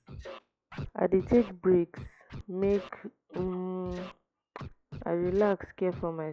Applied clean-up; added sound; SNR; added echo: classical method log-MMSE.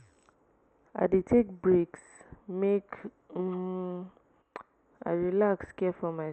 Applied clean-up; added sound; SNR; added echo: none; none; none; none.